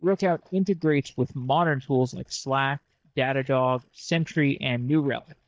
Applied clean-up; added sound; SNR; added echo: neural mask model DeepFilterNet 3.